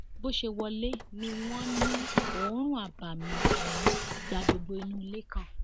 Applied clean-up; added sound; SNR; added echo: none; Drawer open or close; -3 dB; none.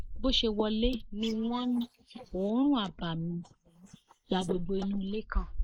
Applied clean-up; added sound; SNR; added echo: neural mask model Resemble Enhance denoiser.